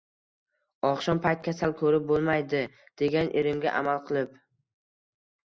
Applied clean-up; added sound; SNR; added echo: none; none; none; none.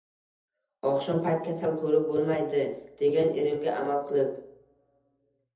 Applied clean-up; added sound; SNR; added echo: none; none; none; reverberation time 0.7 s.